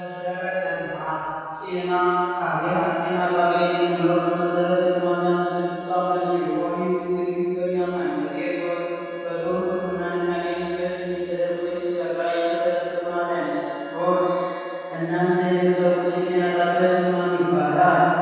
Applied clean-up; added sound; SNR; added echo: none; Wind instrument, woodwind instrument; 18 dB; reverberation time 2.2 s.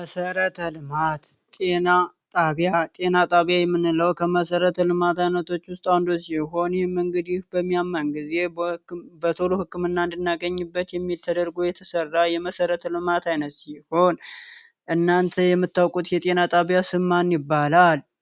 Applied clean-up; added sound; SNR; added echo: none; none; none; none.